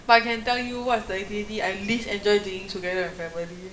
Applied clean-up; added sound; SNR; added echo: none; Ocean; 18 dB; reverberation time 0.6 s.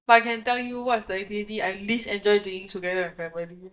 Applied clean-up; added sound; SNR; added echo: neural mask model DeepFilterNet 3.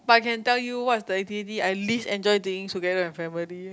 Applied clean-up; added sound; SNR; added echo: none; none; none; none.